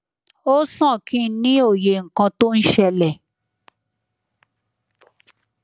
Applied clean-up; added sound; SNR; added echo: none; none; none; none.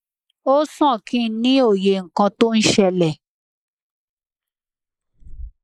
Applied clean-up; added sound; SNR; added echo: neural mask model Resemble Enhance denoiser.